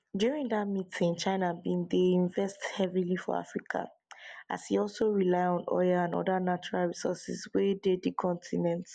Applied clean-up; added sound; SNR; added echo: none; none; none; none.